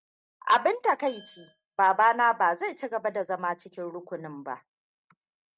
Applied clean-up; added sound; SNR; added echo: neural mask model RNNoise.